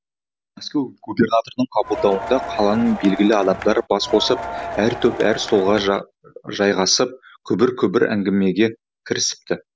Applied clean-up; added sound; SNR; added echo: none; Crowd; 10 dB; none.